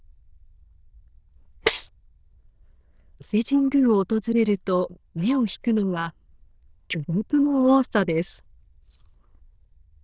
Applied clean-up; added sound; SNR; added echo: neural diffusion model UNIVERSE++.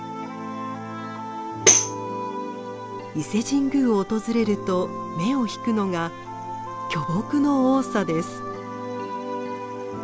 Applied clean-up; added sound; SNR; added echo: none; Tambourine; -2 dB; none.